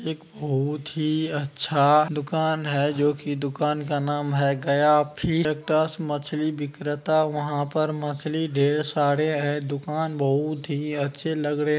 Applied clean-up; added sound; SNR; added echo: none; none; none; none.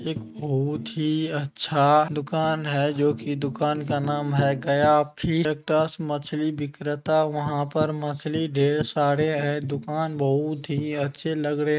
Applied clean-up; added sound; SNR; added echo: neural mask model RNNoise.